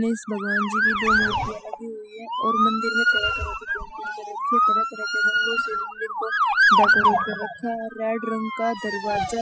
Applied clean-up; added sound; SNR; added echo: classical method spectral subtraction.